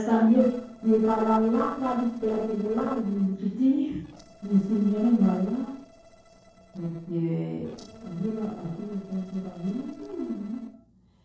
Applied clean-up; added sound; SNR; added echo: neural separator model SepFormer DNS4.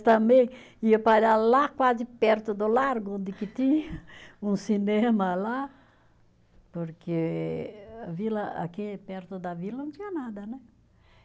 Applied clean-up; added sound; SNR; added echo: none; none; none; none.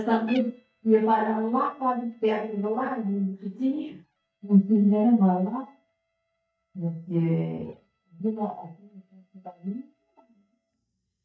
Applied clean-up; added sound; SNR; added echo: neural mask model DeepFilterNet 3.